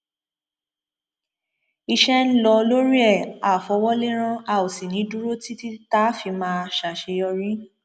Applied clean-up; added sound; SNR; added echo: none; none; none; none.